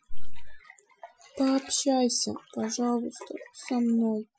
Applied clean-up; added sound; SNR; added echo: classical method Wiener filter.